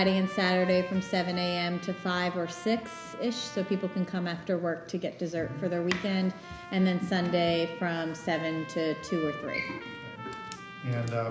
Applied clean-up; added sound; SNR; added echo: none; Trumpet; 14 dB; none.